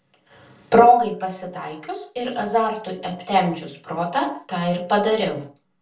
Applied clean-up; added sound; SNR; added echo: none; none; none; reverberation time 0.3 s.